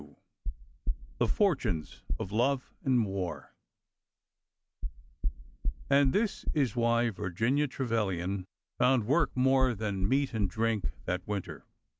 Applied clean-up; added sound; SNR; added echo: none; Knock; 4 dB; none.